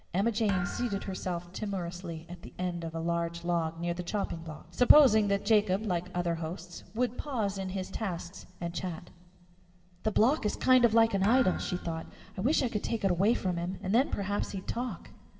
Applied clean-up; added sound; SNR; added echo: none; Thump, thud; 13 dB; reverberation time 1.6 s.